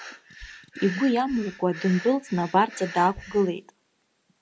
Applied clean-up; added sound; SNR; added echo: none; Breathing; 16 dB; none.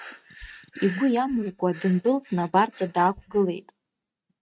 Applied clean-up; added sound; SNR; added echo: neural mask model RNNoise.